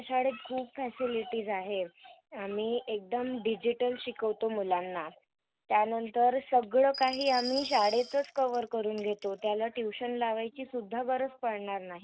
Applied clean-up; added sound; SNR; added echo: none; Glass; 11 dB; none.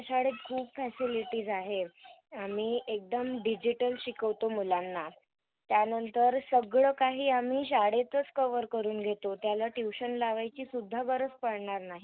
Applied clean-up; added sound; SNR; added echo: none; none; none; none.